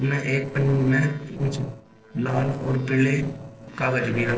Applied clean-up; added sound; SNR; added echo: neural separator model SepFormer DNS4.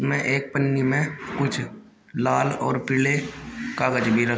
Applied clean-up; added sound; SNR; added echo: none; none; none; none.